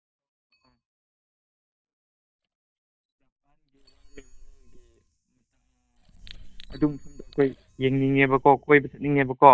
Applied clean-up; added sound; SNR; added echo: neural mask model DeepFilterNet 3.